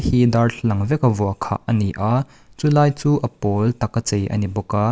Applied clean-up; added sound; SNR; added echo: none; none; none; none.